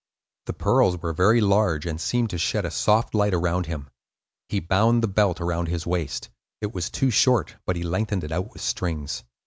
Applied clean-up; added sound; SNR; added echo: none; none; none; none.